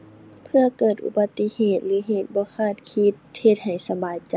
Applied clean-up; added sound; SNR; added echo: none; none; none; none.